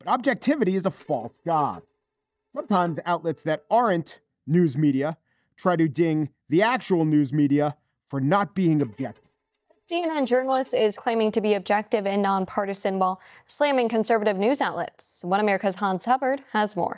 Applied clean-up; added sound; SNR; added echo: neural mask model DeepFilterNet 3.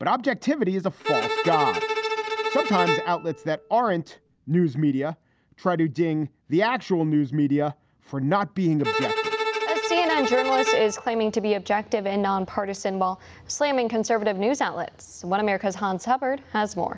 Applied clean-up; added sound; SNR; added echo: none; Bowed string instrument; 3 dB; none.